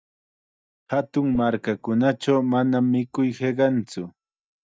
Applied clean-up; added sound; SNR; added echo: neural mask model DeepFilterNet 3.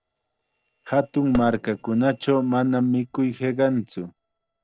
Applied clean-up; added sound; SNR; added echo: neural separator model SepFormer DNS4.